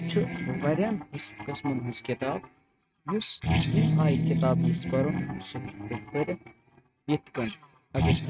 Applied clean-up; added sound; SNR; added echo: neural mask model RNNoise.